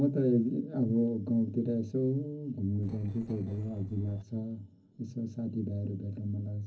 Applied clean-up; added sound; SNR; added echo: neural separator model SepFormer DNS4.